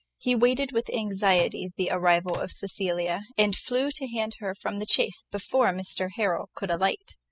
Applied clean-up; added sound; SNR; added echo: classical method spectral subtraction.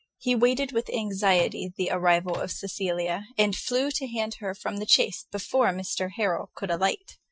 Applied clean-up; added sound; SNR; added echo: classical method Wiener filter.